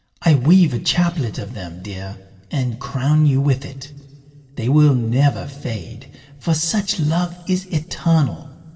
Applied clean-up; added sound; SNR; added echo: none; none; none; reverberation time 2.7 s.